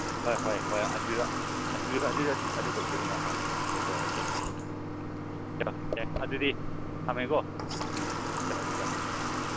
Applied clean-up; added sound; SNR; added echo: none; Water tap, faucet / Water; -4 dB; none.